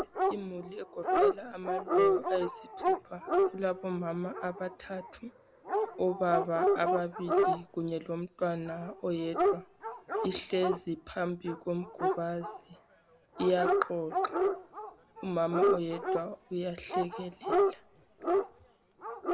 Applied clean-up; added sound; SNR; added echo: none; Dog; -3 dB; none.